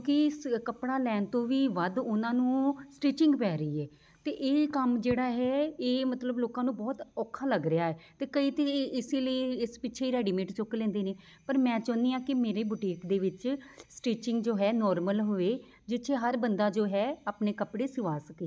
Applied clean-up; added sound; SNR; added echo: none; none; none; none.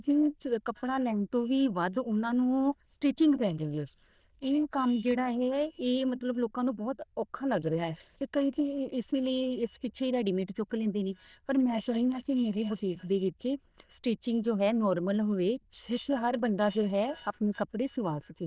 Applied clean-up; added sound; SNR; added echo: neural diffusion model UNIVERSE++.